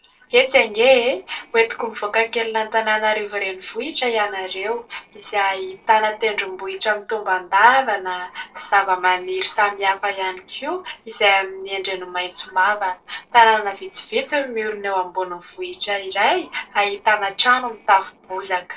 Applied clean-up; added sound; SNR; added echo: neural separator model SepFormer DNS4.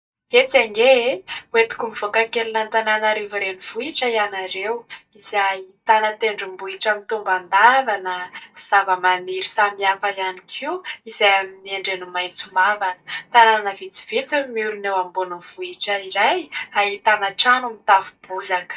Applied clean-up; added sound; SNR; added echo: neural mask model DeepFilterNet 3.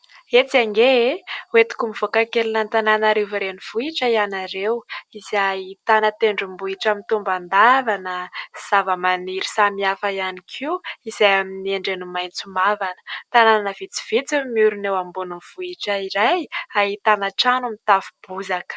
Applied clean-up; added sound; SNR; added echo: none; none; none; none.